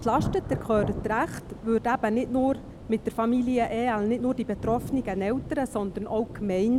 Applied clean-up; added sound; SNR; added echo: none; Thunder / Rain; 10 dB; none.